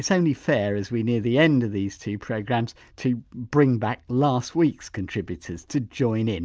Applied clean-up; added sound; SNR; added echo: none; none; none; none.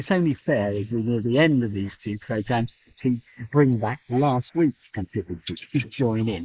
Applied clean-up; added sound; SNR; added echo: neural mask model Resemble Enhance denoiser.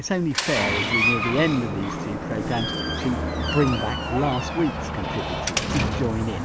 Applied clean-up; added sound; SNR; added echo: none; Door; 0 dB; none.